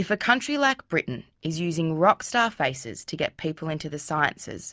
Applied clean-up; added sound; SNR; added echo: none; none; none; none.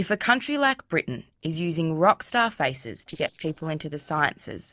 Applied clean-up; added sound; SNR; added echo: neural separator model SepFormer DNS4.